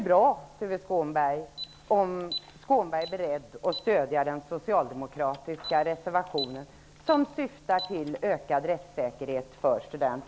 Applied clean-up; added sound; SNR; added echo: none; Alarm; 16 dB; none.